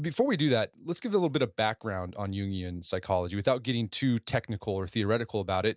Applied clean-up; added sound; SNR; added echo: none; none; none; none.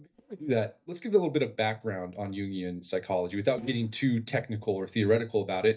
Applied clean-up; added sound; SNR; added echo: neural mask model DeepFilterNet 3.